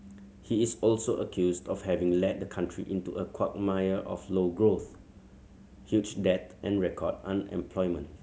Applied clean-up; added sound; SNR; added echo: none; none; none; none.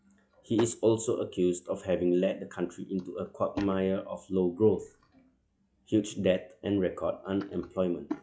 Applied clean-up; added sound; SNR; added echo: classical method log-MMSE.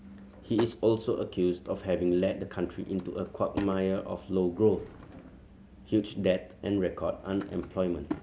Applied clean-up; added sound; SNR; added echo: none; Drawer open or close / Wood; 16 dB; none.